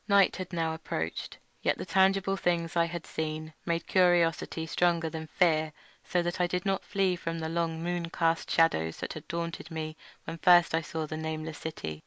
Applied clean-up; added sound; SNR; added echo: none; none; none; none.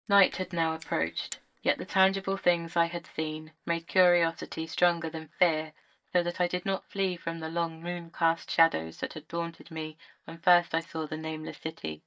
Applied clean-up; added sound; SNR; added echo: neural mask model DeepFilterNet 3.